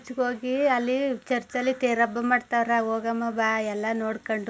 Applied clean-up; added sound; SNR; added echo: none; none; none; none.